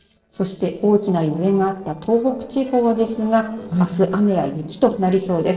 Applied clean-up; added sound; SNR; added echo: neural separator model SepFormer DNS4.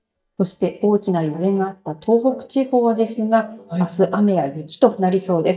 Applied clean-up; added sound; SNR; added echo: neural mask model DeepFilterNet 3.